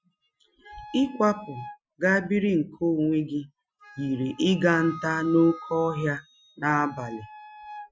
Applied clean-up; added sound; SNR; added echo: classical method Wiener filter.